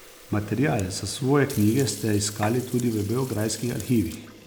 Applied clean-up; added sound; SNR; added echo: none; Fill (with liquid) / Sink (filling or washing) + Camera; 16 dB; none.